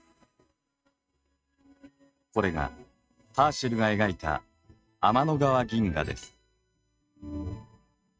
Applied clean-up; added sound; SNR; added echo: neural mask model RNNoise.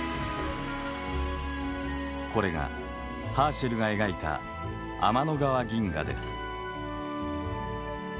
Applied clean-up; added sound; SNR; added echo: none; Bowed string instrument; 12 dB; none.